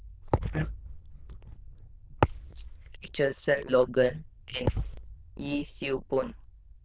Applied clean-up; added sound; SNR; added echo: neural diffusion model UNIVERSE++.